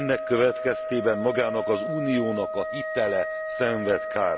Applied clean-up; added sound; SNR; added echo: none; Wind instrument, woodwind instrument; 5 dB; none.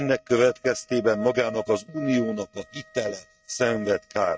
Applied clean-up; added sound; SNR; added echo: neural mask model RNNoise.